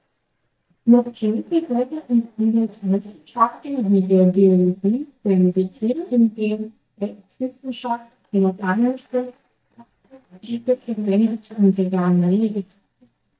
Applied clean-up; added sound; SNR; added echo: neural mask model DeepFilterNet 3.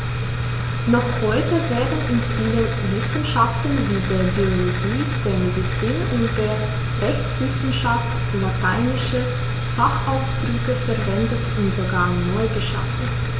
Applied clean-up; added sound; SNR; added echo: none; none; none; none.